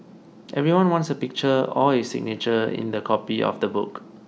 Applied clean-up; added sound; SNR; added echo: none; none; none; none.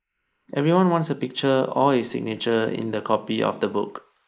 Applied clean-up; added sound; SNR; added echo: neural mask model Resemble Enhance denoiser.